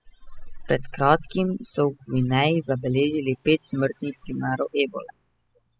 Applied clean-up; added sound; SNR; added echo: classical method spectral subtraction.